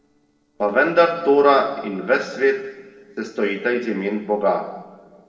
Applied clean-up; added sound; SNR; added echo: neural separator model SepFormer DNS4.